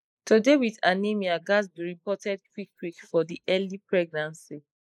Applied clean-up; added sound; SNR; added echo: neural mask model Resemble Enhance denoiser.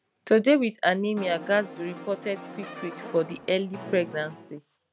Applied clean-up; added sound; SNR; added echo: none; Brass instrument; 14 dB; none.